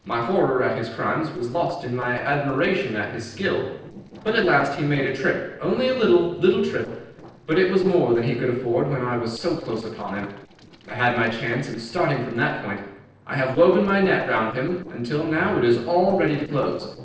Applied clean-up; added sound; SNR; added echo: neural separator model SepFormer DNS4.